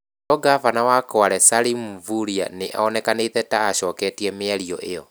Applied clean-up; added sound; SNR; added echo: none; none; none; none.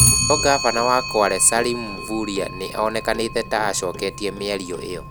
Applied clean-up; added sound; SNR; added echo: none; Clock; 3 dB; none.